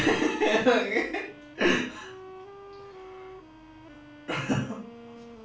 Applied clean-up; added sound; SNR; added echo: none; Wind instrument, woodwind instrument; 17 dB; reverberation time 0.3 s.